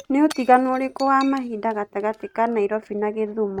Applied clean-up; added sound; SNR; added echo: neural mask model RNNoise.